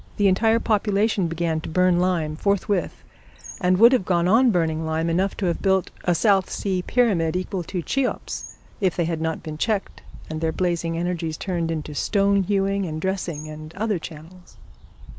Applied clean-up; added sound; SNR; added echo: none; Bird; 17 dB; none.